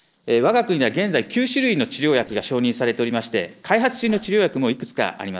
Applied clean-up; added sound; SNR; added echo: neural separator model SepFormer DNS4.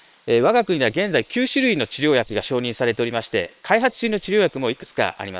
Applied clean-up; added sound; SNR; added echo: neural separator model SepFormer WHAM!.